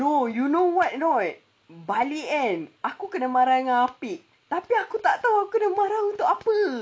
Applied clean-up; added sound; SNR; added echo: none; none; none; none.